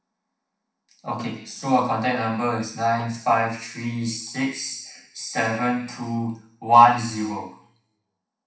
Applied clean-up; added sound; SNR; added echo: neural separator model SepFormer DNS4.